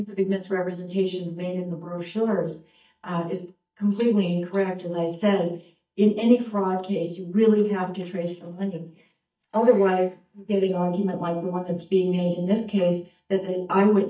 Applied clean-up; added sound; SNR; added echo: neural mask model DeepFilterNet 3.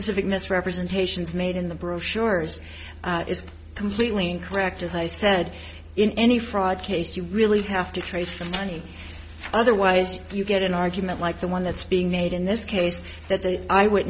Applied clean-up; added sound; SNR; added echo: none; none; none; none.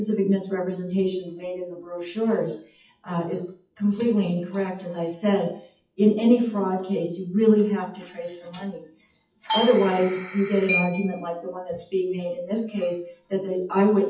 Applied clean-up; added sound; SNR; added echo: classical method WPE with log-MMSE.